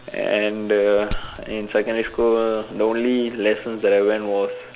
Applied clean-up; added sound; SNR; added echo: none; Glass; 16 dB; none.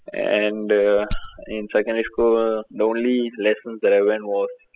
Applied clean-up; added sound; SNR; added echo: classical method spectral subtraction.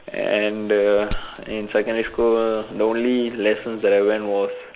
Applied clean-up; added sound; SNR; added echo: neural mask model Resemble Enhance denoiser.